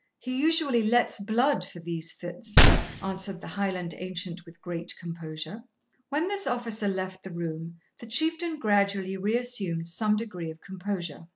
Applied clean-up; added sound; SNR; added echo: none; Gunshot, gunfire; -5 dB; none.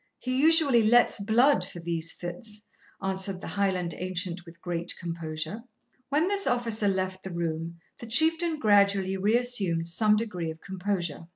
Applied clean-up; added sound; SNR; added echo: none; none; none; none.